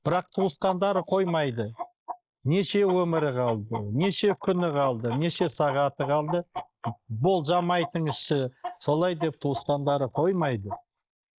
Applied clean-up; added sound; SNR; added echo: neural mask model Resemble Enhance denoiser.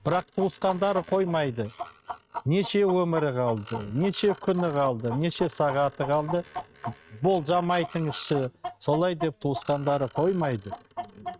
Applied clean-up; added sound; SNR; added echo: neural mask model RNNoise.